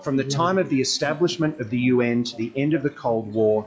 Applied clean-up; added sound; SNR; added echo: classical method log-MMSE.